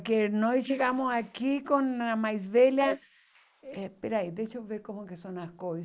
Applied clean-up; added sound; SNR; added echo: neural mask model Resemble Enhance denoiser.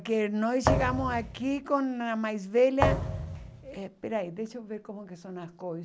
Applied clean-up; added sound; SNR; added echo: none; Thump, thud; 1 dB; none.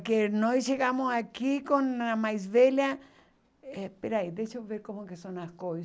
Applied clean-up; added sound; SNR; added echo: none; none; none; none.